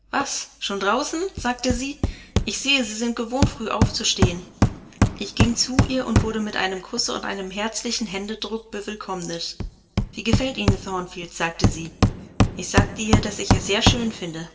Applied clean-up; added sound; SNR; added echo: none; Hammer; -2 dB; reverberation time 0.8 s.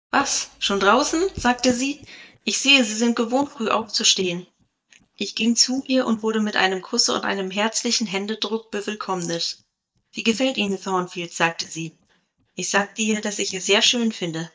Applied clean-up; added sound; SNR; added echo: neural mask model DeepFilterNet 3.